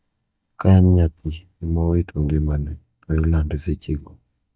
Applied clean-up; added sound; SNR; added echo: neural mask model DeepFilterNet 3.